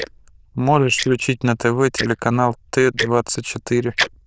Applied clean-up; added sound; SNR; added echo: neural diffusion model UNIVERSE++.